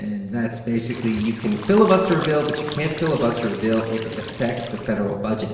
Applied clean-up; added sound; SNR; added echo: none; Cricket / Water; 12 dB; reverberation time 1.1 s.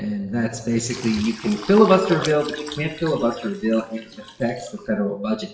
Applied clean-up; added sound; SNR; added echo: classical method WPE with log-MMSE.